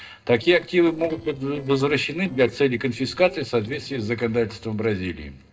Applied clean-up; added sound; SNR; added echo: neural separator model SepFormer DNS4.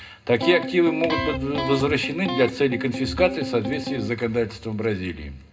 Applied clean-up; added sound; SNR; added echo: none; Electric guitar; 5 dB; reverberation time 0.2 s.